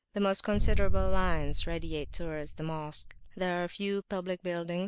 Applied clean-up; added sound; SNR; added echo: none; Boom; -5 dB; none.